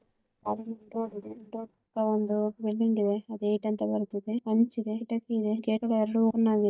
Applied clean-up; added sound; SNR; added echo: neural mask model DeepFilterNet 3.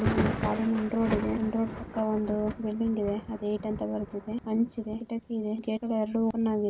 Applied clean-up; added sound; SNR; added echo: none; Thunder; 7 dB; none.